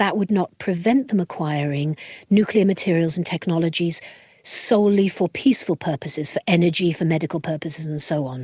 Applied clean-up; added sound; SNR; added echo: none; none; none; none.